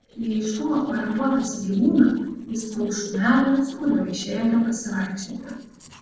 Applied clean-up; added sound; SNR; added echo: neural separator model SepFormer DNS4.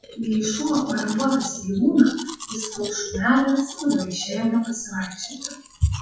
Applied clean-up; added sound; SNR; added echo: classical method WPE with log-MMSE.